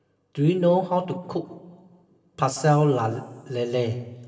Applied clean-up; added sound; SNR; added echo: none; none; none; reverberation time 2.8 s.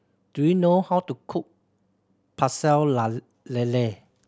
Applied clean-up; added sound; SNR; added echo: none; none; none; none.